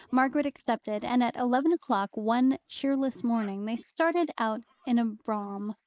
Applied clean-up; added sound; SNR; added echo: neural mask model Resemble Enhance denoiser.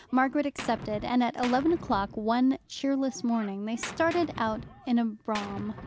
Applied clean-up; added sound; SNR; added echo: none; Gunshot, gunfire; 15 dB; none.